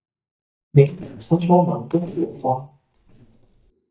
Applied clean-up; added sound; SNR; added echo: neural mask model DeepFilterNet 3.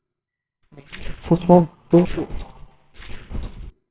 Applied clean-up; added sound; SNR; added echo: neural separator model SepFormer WHAMR!.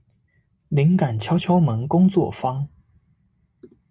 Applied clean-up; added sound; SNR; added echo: none; none; none; none.